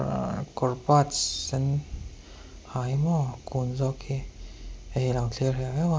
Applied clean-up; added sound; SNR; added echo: none; none; none; none.